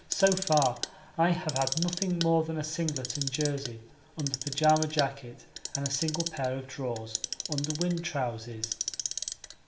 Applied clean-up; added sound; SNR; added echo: none; Clock; 7 dB; reverberation time 0.7 s.